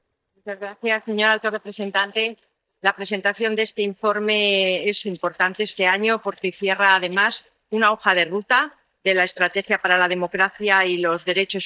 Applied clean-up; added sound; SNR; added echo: neural mask model DeepFilterNet 3.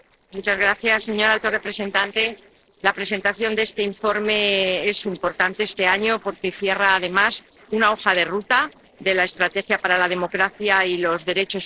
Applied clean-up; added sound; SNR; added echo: neural separator model SepFormer DNS4.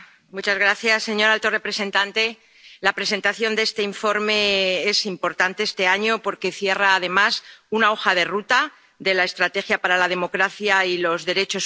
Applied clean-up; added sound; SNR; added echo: none; none; none; none.